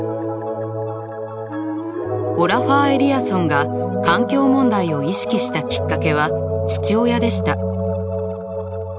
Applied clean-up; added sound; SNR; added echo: none; none; none; none.